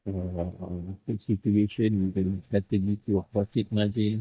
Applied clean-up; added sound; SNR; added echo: neural mask model DeepFilterNet 3.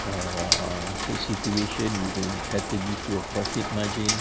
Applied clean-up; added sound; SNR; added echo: none; Rain; 1 dB; none.